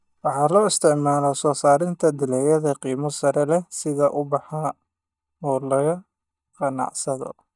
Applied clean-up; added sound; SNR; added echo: neural mask model DeepFilterNet 3.